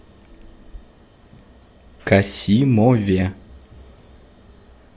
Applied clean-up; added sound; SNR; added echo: none; none; none; none.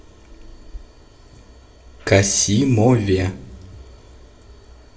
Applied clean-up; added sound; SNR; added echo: none; none; none; reverberation time 0.6 s.